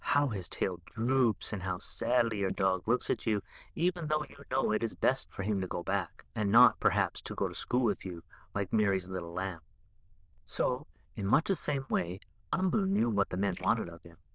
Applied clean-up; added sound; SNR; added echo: neural diffusion model UNIVERSE++.